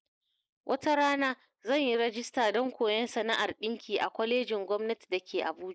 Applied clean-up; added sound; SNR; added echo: neural mask model Resemble Enhance denoiser.